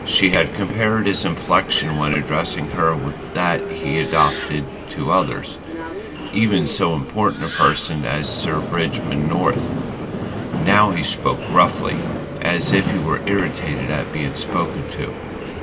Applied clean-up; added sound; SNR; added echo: none; Subway, metro, underground; 6 dB; reverberation time 2.2 s.